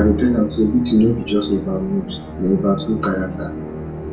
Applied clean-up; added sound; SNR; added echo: none; Musical instrument; 9 dB; reverberation time 0.3 s.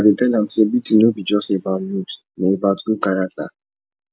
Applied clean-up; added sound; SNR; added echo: none; none; none; none.